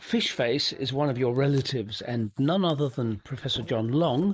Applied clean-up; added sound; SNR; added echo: neural mask model Resemble Enhance denoiser.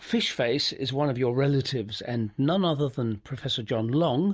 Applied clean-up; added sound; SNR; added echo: none; none; none; none.